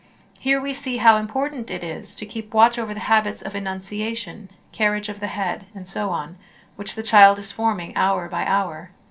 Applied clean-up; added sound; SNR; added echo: none; none; none; reverberation time 0.3 s.